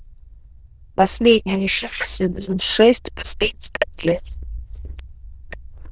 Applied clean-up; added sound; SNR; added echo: neural diffusion model UNIVERSE++.